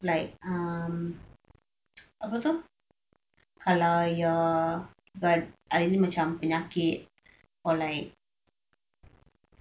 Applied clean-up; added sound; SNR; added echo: none; none; none; none.